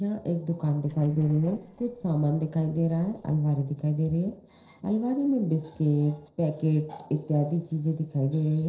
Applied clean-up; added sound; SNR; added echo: neural separator model SepFormer DNS4.